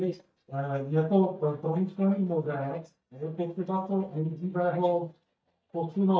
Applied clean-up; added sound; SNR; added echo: neural mask model DeepFilterNet 3.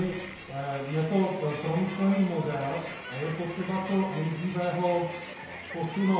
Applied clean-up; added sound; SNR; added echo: none; Crowd; 12 dB; reverberation time 0.9 s.